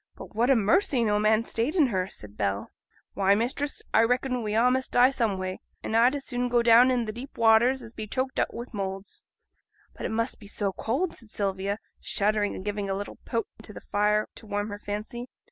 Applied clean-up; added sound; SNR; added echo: none; none; none; none.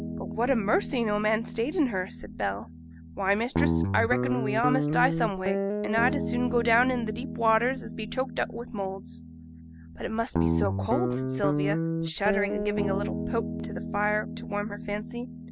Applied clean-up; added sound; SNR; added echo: none; Guitar; 2 dB; none.